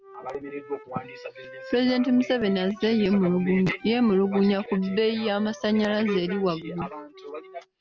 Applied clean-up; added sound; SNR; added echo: none; Wind instrument, woodwind instrument; 20 dB; none.